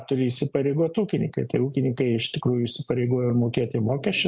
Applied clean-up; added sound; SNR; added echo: none; none; none; none.